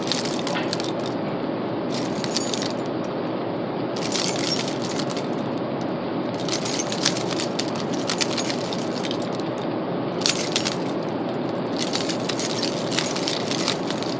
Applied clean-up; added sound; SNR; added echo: none; Keys jangling; 6 dB; none.